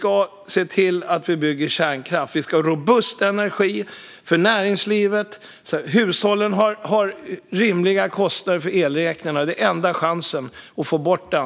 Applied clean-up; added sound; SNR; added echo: none; none; none; none.